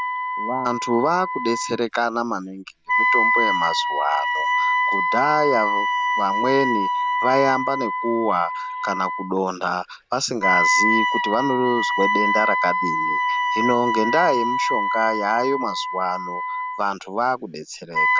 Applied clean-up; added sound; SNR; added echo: none; Wind instrument, woodwind instrument; -1 dB; none.